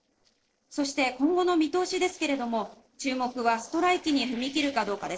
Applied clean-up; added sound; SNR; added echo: neural separator model SepFormer DNS4.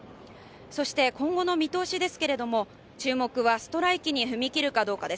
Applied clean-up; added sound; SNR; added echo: none; none; none; none.